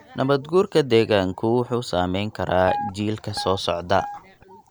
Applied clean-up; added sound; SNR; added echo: none; Guitar; 10 dB; none.